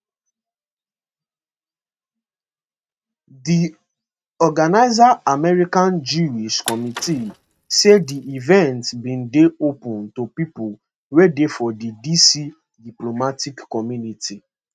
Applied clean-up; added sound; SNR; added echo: neural mask model RNNoise.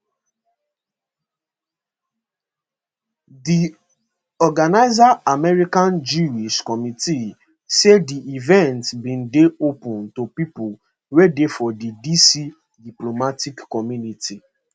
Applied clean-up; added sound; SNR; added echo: none; none; none; none.